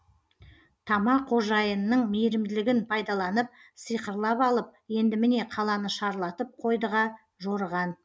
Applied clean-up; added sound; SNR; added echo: none; none; none; none.